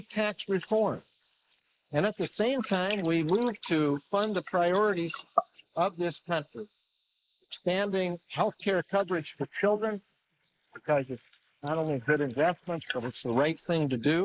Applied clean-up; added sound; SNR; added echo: neural mask model Resemble Enhance denoiser.